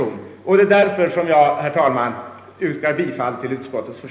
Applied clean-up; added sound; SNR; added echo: none; none; none; reverberation time 1.1 s.